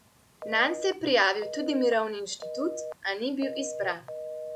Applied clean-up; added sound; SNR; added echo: none; Telephone; 10 dB; none.